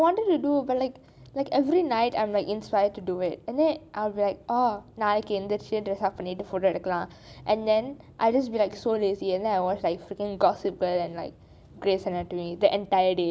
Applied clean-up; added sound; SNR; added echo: none; none; none; none.